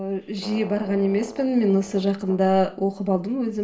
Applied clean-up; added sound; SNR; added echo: none; Brass instrument; 19 dB; reverberation time 0.4 s.